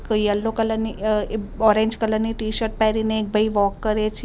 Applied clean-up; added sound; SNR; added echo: none; Subway, metro, underground; 13 dB; none.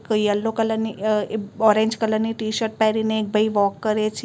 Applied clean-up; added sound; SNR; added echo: none; none; none; none.